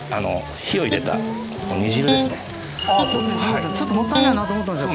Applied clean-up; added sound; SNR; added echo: none; Electric guitar; 2 dB; none.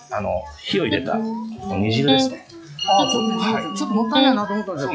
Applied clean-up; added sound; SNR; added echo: classical method log-MMSE.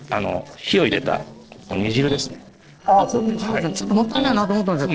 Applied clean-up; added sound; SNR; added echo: neural separator model SepFormer DNS4.